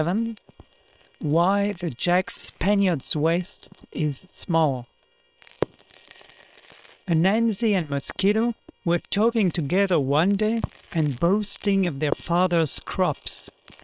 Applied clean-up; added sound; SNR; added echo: neural separator model SepFormer WHAM!.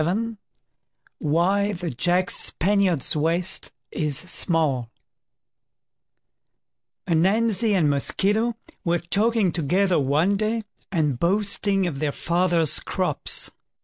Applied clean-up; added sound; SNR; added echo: none; none; none; none.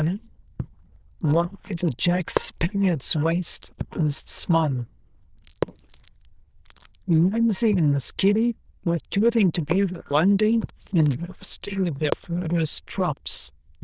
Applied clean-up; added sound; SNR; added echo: neural diffusion model UNIVERSE++.